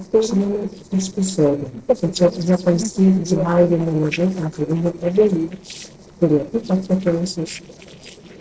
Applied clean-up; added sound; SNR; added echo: neural separator model SepFormer DNS4.